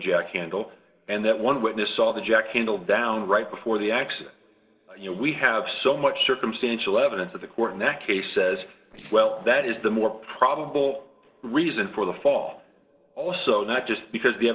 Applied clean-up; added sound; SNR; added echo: neural separator model SepFormer DNS4.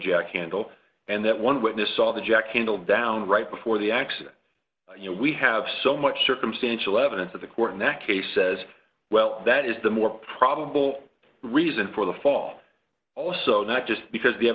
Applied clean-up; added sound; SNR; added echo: none; none; none; none.